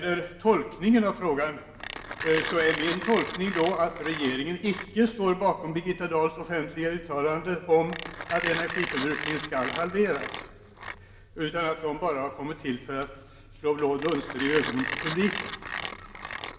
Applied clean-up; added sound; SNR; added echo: none; Mechanisms; 9 dB; reverberation time 2.2 s.